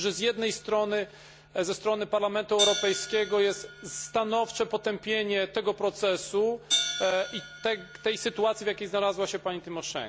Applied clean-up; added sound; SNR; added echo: none; Hi-hat; 9 dB; none.